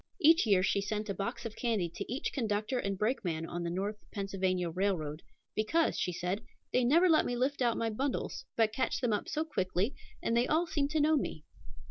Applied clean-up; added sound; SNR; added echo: none; none; none; none.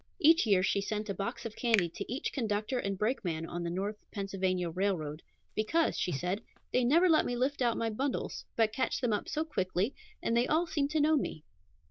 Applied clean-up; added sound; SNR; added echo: neural diffusion model UNIVERSE++.